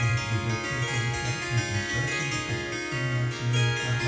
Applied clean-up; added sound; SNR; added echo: none; Harp; 2 dB; reverberation time 0.6 s.